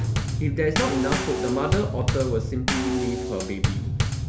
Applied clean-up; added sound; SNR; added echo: none; Bass drum / Snare drum / Drum kit; -2 dB; none.